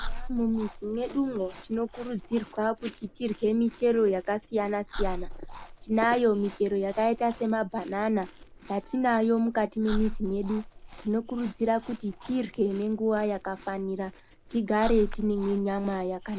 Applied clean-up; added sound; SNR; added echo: none; Chewing, mastication; 11 dB; none.